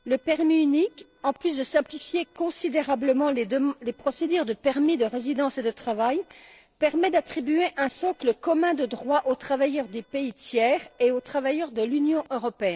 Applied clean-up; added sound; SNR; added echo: neural separator model SepFormer DNS4.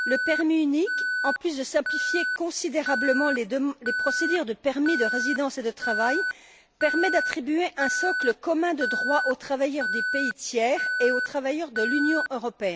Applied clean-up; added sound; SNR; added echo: none; Alarm; 3 dB; none.